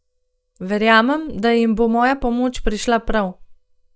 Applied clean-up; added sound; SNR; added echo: neural mask model DeepFilterNet 3.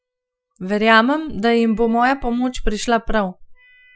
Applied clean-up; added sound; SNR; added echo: classical method Wiener filter.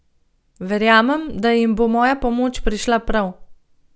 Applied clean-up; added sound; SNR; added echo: none; none; none; none.